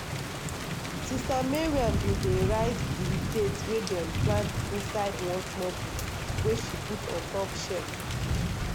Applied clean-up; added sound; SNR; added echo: none; Thunder / Rain; -2 dB; none.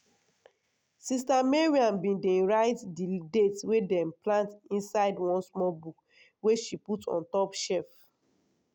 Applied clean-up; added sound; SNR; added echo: none; none; none; none.